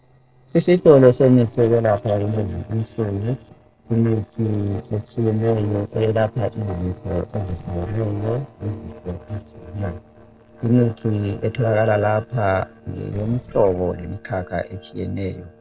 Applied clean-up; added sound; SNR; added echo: neural separator model SepFormer DNS4.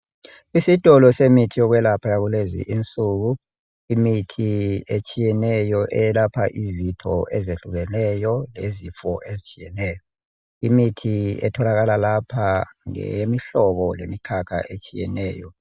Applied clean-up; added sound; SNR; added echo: none; none; none; none.